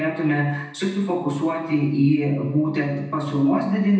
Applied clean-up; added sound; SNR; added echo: none; none; none; reverberation time 0.9 s.